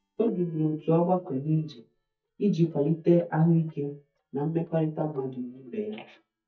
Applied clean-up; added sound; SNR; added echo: neural mask model DeepFilterNet 3.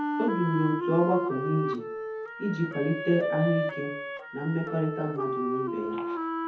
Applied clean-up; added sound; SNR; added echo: none; Wind instrument, woodwind instrument; 2 dB; reverberation time 0.5 s.